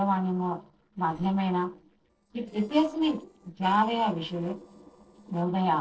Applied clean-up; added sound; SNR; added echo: neural separator model SepFormer DNS4.